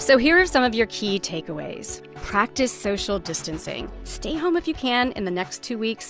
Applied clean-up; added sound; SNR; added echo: none; none; none; none.